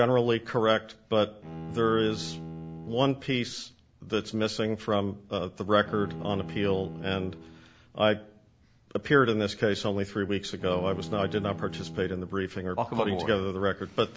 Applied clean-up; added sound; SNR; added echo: none; Bowed string instrument; 14 dB; none.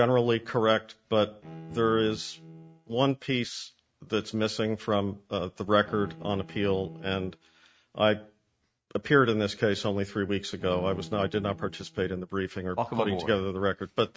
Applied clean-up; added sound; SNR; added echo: neural mask model RNNoise.